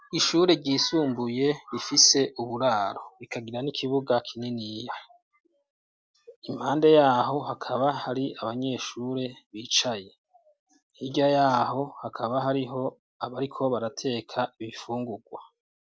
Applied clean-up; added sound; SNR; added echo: none; none; none; none.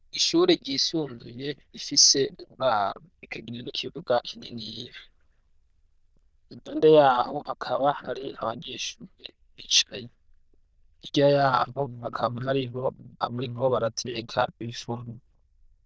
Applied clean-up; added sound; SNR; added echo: neural diffusion model UNIVERSE++.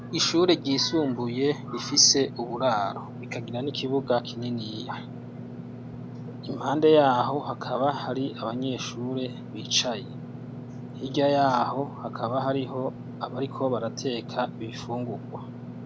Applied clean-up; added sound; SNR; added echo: none; Engine / Mechanisms; 11 dB; none.